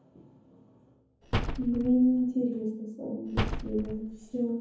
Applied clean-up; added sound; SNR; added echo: none; Slam; 3 dB; reverberation time 0.7 s.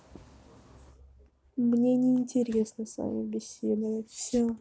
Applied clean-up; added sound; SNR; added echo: none; none; none; none.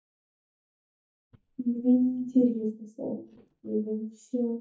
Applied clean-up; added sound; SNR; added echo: neural mask model DeepFilterNet 3.